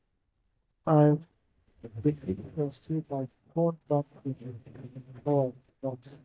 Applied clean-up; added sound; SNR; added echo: neural mask model DeepFilterNet 3.